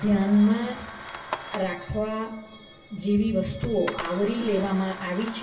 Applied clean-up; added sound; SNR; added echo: none; Camera; 14 dB; reverberation time 0.3 s.